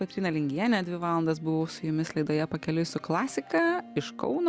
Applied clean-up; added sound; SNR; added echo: none; none; none; none.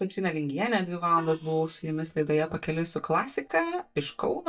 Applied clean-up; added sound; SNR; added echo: neural mask model DeepFilterNet 3.